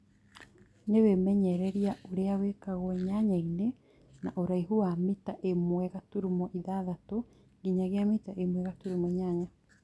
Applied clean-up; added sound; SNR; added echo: none; none; none; none.